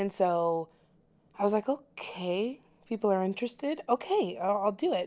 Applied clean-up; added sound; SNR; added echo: none; none; none; none.